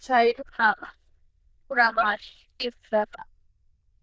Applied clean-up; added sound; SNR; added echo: neural diffusion model UNIVERSE++.